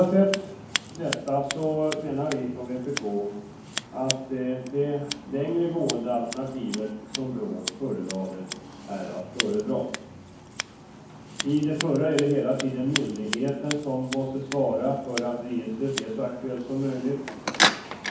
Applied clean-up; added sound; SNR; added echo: none; Scissors; 6 dB; reverberation time 1.2 s.